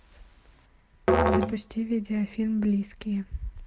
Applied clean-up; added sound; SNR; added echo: none; Musical instrument; -1 dB; none.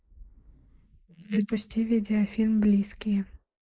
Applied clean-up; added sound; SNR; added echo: neural mask model Resemble Enhance denoiser.